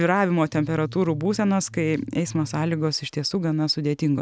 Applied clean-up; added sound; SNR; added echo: neural mask model RNNoise.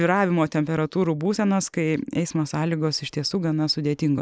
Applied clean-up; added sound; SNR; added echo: neural mask model Resemble Enhance denoiser.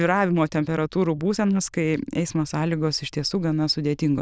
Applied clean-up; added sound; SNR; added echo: neural diffusion model UNIVERSE++.